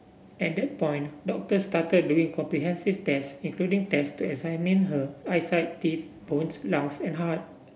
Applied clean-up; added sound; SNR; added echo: none; none; none; none.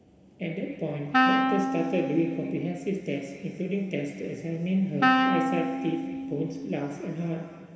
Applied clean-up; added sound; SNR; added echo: none; Wind instrument, woodwind instrument; -2 dB; reverberation time 2.2 s.